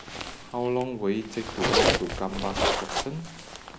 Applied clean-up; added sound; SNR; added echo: none; Zipper (clothing); -2 dB; none.